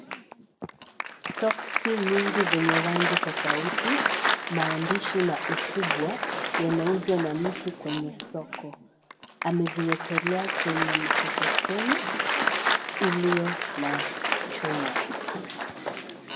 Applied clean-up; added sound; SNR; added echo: none; Applause; -1 dB; reverberation time 1.1 s.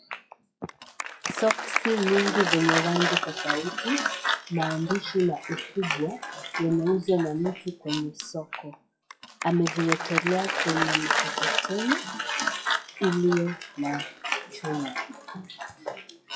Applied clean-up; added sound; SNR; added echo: classical method WPE with log-MMSE.